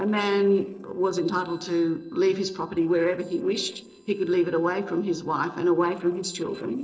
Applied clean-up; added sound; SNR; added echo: neural separator model SepFormer DNS4.